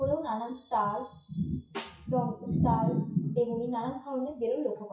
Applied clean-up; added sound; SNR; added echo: classical method WPE with log-MMSE.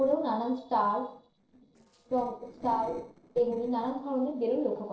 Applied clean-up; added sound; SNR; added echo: neural separator model SepFormer DNS4.